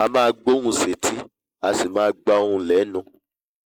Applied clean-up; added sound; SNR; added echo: neural mask model Resemble Enhance denoiser.